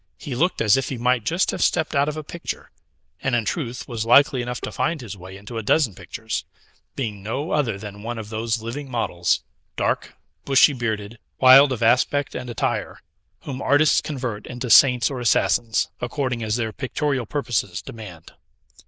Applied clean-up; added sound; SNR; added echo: neural diffusion model UNIVERSE++.